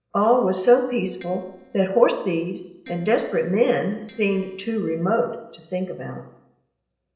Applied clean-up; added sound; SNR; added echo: neural separator model SepFormer DNS4.